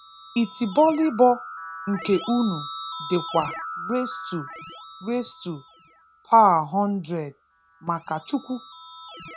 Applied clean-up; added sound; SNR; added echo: none; Keyboard (musical); 13 dB; none.